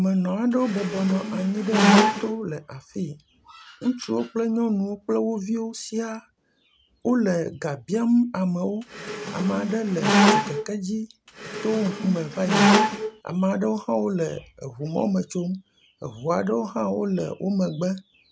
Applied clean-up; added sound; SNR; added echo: none; Squeak; -3 dB; none.